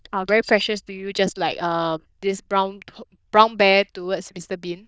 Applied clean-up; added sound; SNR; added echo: neural diffusion model UNIVERSE++.